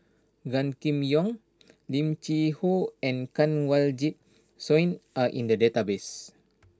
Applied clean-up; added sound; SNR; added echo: none; none; none; none.